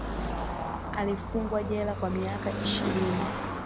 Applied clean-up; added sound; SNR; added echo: none; Car passing by / Traffic noise, roadway noise; 0 dB; none.